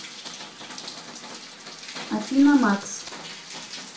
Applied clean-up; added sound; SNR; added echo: none; Rain; 12 dB; reverberation time 0.3 s.